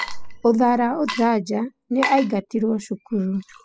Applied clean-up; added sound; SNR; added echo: classical method spectral subtraction.